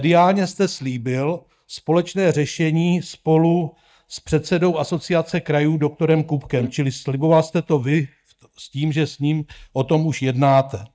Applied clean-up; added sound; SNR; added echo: neural mask model DeepFilterNet 3.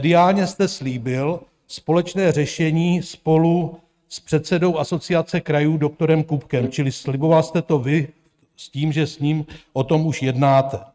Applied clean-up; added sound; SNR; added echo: neural mask model RNNoise.